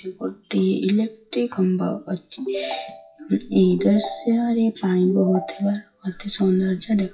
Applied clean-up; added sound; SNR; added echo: classical method WPE with log-MMSE.